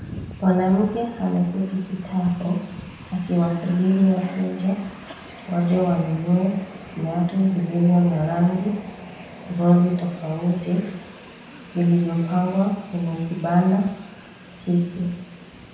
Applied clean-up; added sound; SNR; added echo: none; Train; 18 dB; reverberation time 0.9 s.